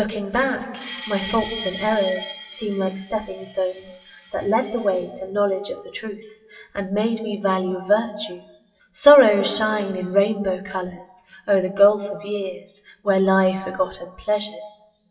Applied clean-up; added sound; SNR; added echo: classical method WPE with log-MMSE.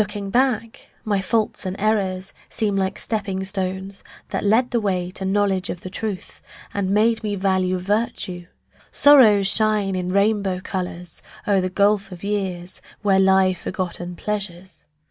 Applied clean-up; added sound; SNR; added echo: none; none; none; none.